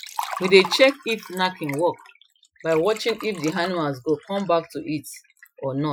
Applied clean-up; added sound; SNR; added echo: classical method Wiener filter.